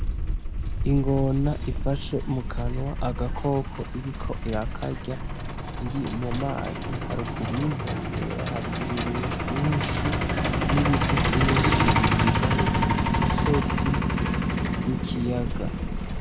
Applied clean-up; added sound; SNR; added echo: none; Truck; -4 dB; none.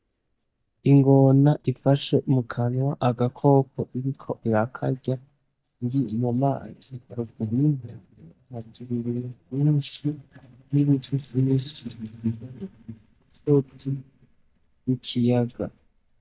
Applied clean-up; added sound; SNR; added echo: neural mask model DeepFilterNet 3.